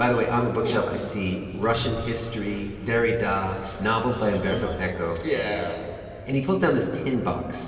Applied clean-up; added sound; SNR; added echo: none; Train; 15 dB; reverberation time 2.6 s.